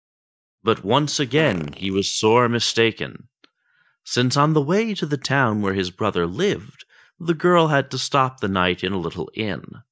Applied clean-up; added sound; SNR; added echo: neural mask model DeepFilterNet 3.